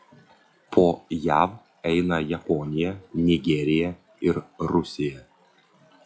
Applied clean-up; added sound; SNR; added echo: classical method log-MMSE.